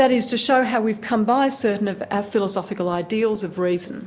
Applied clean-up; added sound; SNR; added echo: none; none; none; none.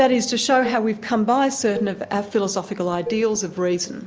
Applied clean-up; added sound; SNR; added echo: none; Dishes, pots, and pans; 15 dB; none.